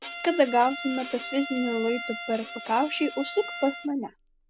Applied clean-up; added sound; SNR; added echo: none; Bowed string instrument; 10 dB; none.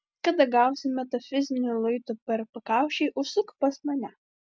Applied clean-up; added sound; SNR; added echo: none; none; none; none.